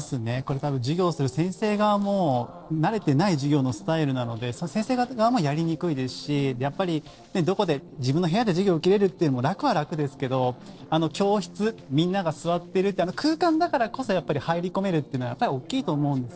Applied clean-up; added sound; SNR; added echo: neural separator model SepFormer DNS4.